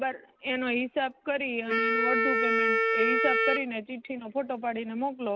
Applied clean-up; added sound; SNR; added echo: none; Wind instrument, woodwind instrument; -2 dB; none.